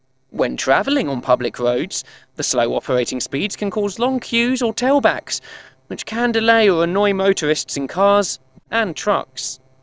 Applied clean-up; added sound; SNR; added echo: neural separator model SepFormer DNS4.